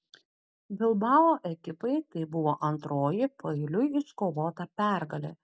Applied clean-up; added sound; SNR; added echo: none; none; none; none.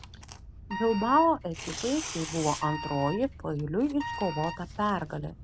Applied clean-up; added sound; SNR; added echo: none; Wind instrument, woodwind instrument + Tearing; 10 dB; none.